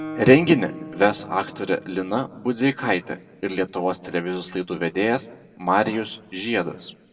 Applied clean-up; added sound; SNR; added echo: none; Guitar; 18 dB; reverberation time 0.8 s.